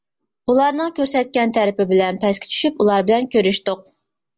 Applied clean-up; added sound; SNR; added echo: none; none; none; none.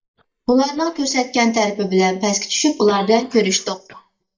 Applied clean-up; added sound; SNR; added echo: neural mask model DeepFilterNet 3.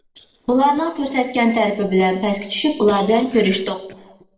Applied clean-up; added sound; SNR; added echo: neural separator model SepFormer DNS4.